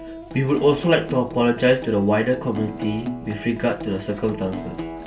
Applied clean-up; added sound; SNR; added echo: none; Acoustic guitar; 12 dB; reverberation time 0.2 s.